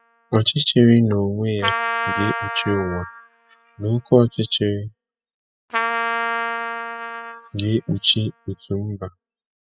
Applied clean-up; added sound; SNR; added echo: classical method spectral subtraction.